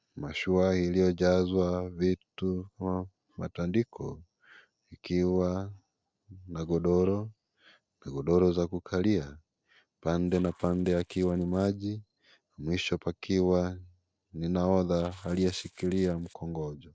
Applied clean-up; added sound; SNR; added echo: neural separator model SepFormer DNS4.